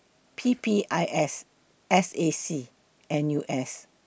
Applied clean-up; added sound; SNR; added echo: none; none; none; none.